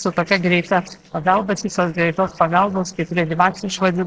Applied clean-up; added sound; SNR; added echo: neural separator model SepFormer DNS4.